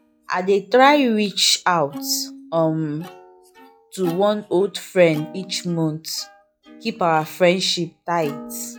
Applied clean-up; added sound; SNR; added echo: classical method log-MMSE.